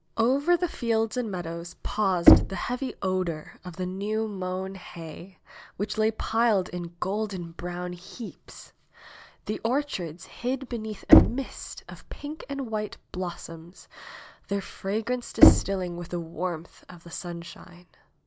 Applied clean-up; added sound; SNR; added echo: none; Knock; -4 dB; none.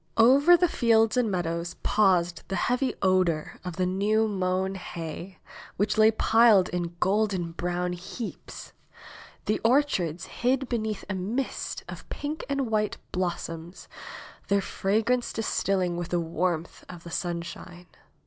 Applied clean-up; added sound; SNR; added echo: none; none; none; none.